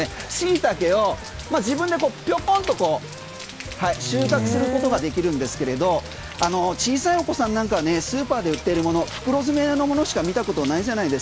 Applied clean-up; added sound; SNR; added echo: none; Rain; 16 dB; none.